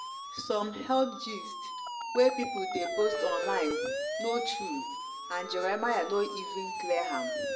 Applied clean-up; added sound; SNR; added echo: none; Siren; 4 dB; reverberation time 0.6 s.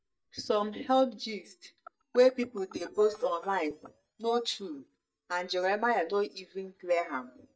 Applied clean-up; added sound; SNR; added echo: neural mask model DeepFilterNet 3.